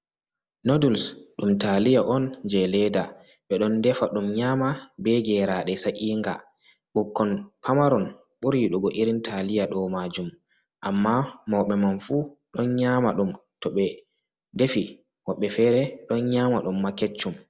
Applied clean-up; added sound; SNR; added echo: none; none; none; none.